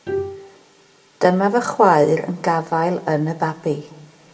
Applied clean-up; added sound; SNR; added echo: none; Bowed string instrument; 13 dB; reverberation time 1.0 s.